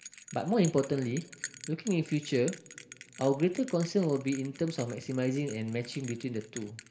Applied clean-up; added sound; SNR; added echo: none; Bell; 17 dB; reverberation time 1.5 s.